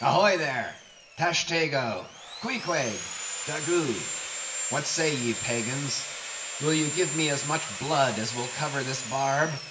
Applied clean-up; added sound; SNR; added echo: none; Sawing; 6 dB; reverberation time 0.6 s.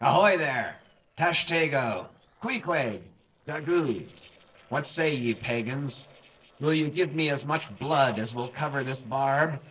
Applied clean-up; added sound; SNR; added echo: neural separator model SepFormer DNS4.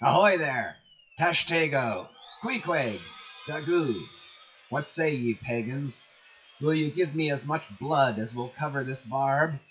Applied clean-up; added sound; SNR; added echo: classical method WPE with log-MMSE.